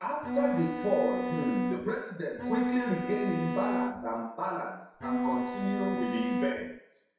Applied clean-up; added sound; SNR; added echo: none; Bowed string instrument; 0 dB; reverberation time 0.7 s.